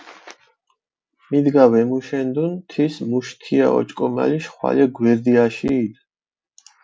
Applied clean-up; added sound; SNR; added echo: none; none; none; none.